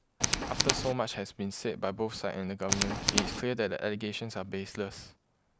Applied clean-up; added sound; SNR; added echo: none; Tools; -5 dB; none.